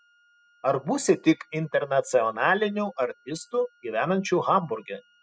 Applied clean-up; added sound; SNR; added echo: classical method spectral subtraction.